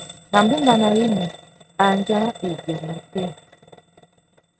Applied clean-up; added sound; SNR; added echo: neural mask model RNNoise.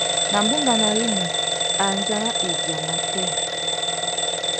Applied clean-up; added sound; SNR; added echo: none; Alarm / Bell; -5 dB; none.